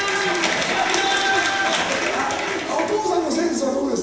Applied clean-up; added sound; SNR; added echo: none; Bird; 11 dB; reverberation time 0.9 s.